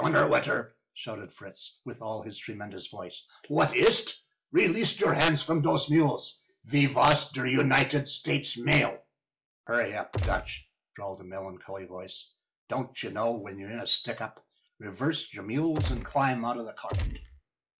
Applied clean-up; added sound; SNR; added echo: classical method log-MMSE.